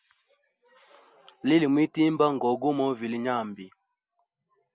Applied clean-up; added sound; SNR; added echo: none; none; none; none.